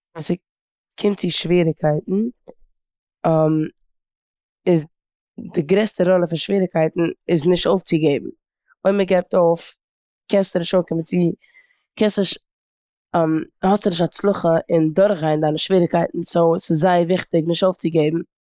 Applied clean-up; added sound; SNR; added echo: neural mask model Resemble Enhance denoiser.